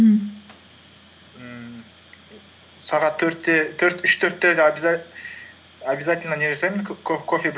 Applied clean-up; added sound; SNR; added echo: none; none; none; none.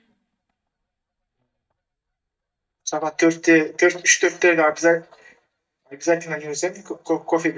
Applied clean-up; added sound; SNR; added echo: neural mask model DeepFilterNet 3.